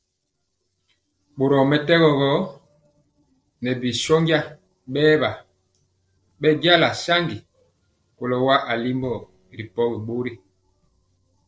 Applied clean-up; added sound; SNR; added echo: neural separator model SepFormer DNS4.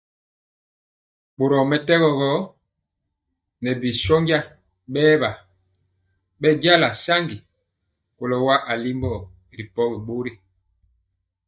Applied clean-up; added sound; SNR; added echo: neural mask model DeepFilterNet 3.